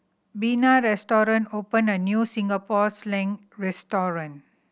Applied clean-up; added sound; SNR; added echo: none; none; none; none.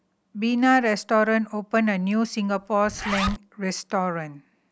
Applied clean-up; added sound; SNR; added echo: none; Zipper (clothing); 11 dB; none.